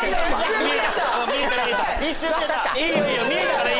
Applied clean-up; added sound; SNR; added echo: none; Chewing, mastication; 9 dB; none.